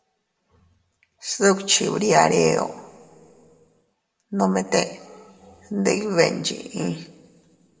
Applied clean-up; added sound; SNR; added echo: none; none; none; reverberation time 1.0 s.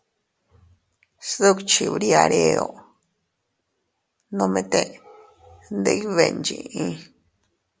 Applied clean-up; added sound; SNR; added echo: none; none; none; none.